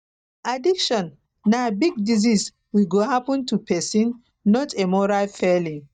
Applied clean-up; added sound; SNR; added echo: neural mask model DeepFilterNet 3.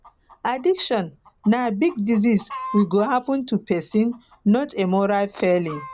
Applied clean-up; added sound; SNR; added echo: none; Chicken, rooster; 19 dB; none.